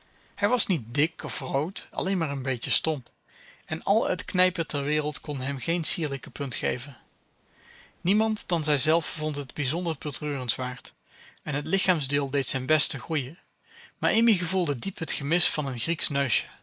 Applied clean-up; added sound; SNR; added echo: neural mask model Resemble Enhance denoiser.